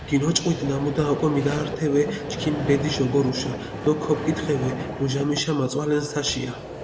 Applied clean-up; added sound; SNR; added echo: none; Vehicle; 8 dB; none.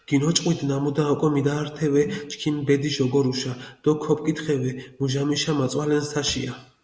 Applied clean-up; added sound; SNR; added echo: none; none; none; none.